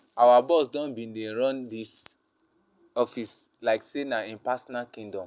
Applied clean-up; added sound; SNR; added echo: none; none; none; none.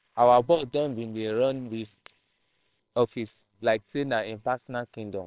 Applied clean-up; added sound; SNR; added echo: neural separator model SepFormer WHAMR!.